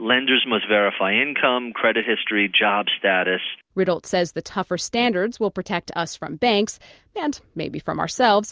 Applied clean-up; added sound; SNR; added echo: none; none; none; none.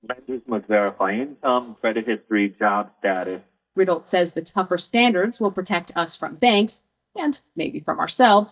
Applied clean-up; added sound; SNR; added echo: neural mask model DeepFilterNet 3.